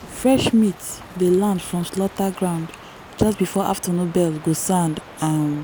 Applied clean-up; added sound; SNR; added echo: none; Crow; 19 dB; none.